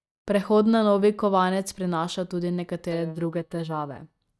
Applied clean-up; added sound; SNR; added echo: neural mask model DeepFilterNet 3.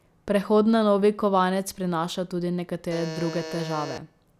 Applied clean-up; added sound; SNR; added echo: none; Alarm; 12 dB; none.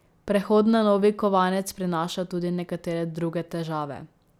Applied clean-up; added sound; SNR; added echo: none; none; none; none.